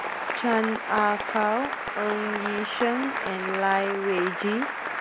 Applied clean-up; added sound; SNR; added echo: none; Applause / Cheering; 3 dB; none.